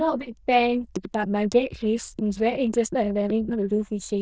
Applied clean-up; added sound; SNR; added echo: neural diffusion model UNIVERSE++.